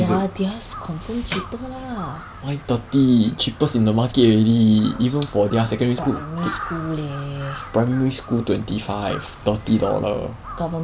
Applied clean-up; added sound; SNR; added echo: none; Crow; 17 dB; none.